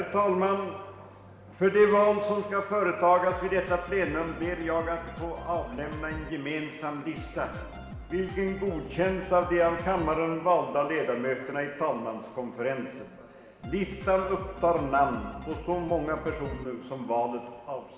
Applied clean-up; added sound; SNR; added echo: none; Drum kit; 13 dB; reverberation time 2.0 s.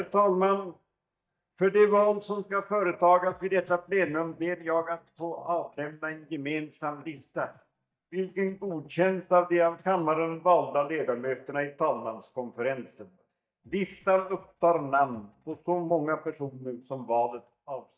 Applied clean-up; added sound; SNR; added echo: neural mask model DeepFilterNet 3.